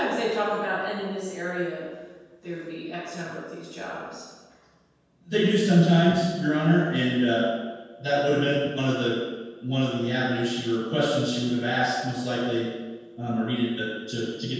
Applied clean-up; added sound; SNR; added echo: none; none; none; reverberation time 1.2 s.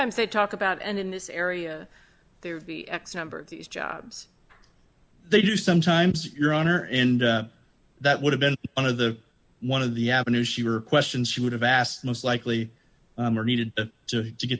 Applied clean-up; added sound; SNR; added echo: none; none; none; none.